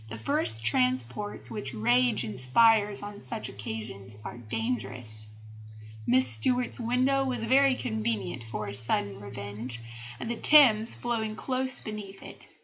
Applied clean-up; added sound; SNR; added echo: none; none; none; none.